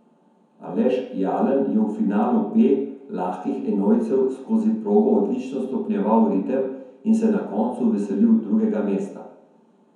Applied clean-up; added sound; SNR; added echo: none; none; none; reverberation time 0.9 s.